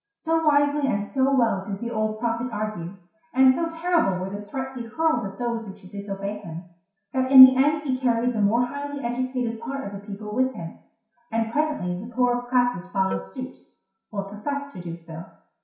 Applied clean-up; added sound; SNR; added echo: none; Cowbell; 17 dB; reverberation time 0.6 s.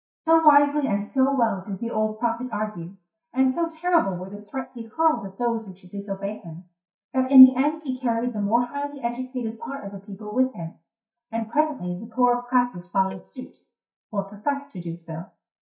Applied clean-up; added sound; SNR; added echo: neural mask model DeepFilterNet 3.